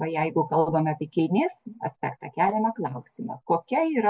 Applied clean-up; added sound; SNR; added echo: none; none; none; none.